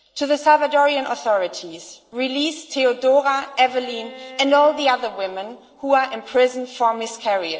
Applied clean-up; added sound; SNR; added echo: neural separator model SepFormer DNS4.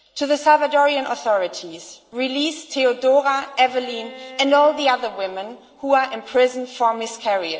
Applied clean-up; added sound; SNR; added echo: none; Bowed string instrument; 20 dB; reverberation time 1.3 s.